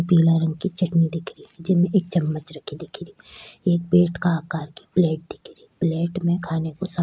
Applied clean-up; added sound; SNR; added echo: none; none; none; none.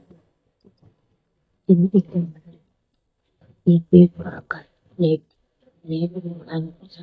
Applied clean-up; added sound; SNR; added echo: neural mask model DeepFilterNet 3.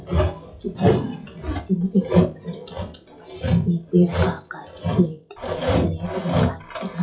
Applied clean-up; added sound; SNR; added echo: classical method WPE with log-MMSE.